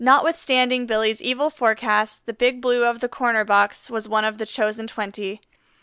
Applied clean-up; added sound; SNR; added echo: none; none; none; none.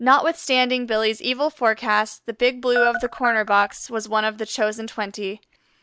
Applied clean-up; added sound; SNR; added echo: neural mask model DeepFilterNet 3.